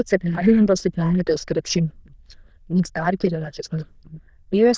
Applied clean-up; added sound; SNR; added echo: neural diffusion model UNIVERSE++.